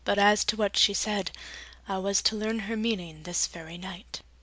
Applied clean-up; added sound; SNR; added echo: none; none; none; none.